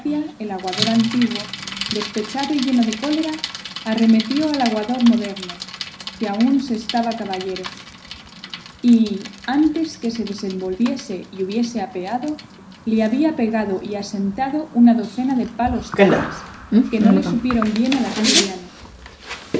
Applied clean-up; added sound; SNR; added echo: none; Bicycle; 6 dB; reverberation time 0.5 s.